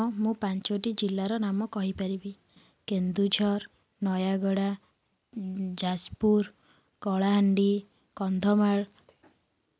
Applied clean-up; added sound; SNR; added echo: none; none; none; none.